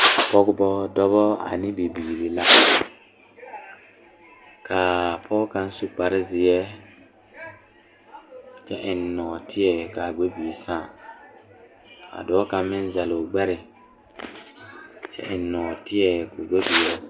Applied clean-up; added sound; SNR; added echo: none; none; none; none.